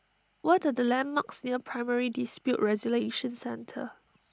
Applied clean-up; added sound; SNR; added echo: none; none; none; none.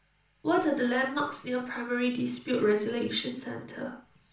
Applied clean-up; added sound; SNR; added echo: none; none; none; reverberation time 0.3 s.